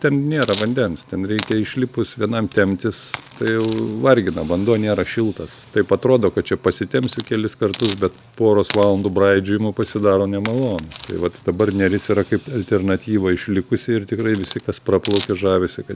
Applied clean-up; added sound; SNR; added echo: none; Hiss; 19 dB; none.